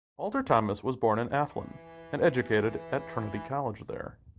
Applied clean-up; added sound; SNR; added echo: none; Bowed string instrument; 17 dB; none.